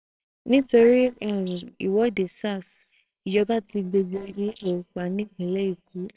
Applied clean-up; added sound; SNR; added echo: neural separator model SepFormer WHAMR!.